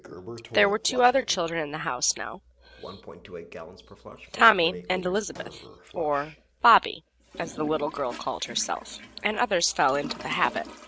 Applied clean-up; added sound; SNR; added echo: none; Toilet flush; 16 dB; none.